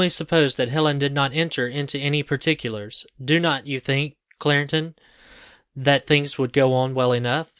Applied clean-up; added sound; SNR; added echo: none; none; none; none.